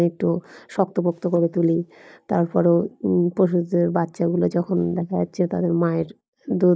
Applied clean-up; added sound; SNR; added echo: neural mask model DeepFilterNet 3.